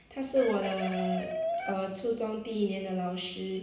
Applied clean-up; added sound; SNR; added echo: none; Chicken, rooster; 7 dB; reverberation time 0.7 s.